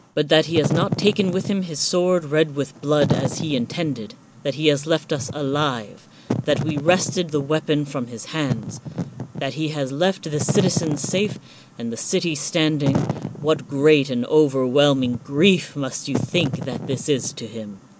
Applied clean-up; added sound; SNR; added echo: none; Wind / Fire; 8 dB; none.